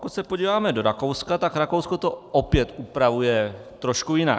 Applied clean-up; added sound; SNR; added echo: none; none; none; none.